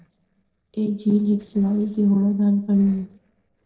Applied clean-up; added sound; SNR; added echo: neural separator model SepFormer DNS4.